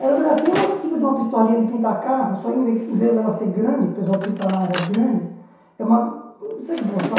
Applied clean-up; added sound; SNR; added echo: none; Drawer open or close; 14 dB; reverberation time 0.7 s.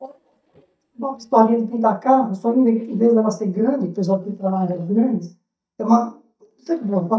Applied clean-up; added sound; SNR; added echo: neural mask model DeepFilterNet 3.